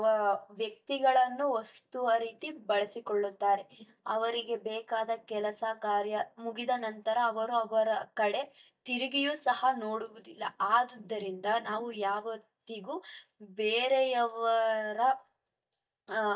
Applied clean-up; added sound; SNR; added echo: neural mask model DeepFilterNet 3.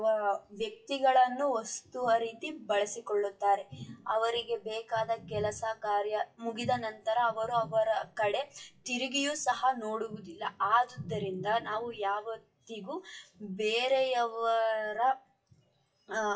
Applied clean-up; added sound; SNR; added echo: classical method WPE with log-MMSE.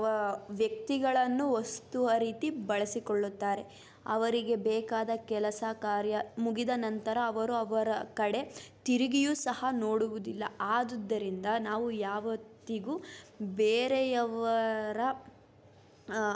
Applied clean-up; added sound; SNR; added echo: none; none; none; none.